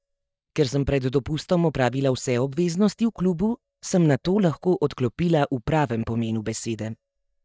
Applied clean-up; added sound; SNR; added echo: neural mask model DeepFilterNet 3.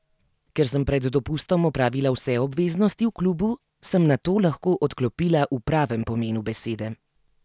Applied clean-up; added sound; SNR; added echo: none; none; none; none.